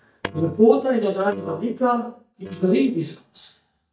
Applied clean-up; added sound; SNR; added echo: neural mask model DeepFilterNet 3.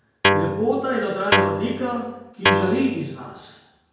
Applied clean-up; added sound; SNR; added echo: none; Guitar; -3 dB; reverberation time 0.5 s.